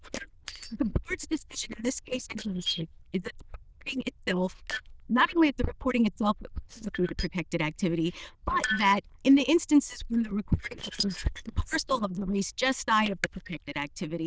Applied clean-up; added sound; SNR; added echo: neural diffusion model UNIVERSE++.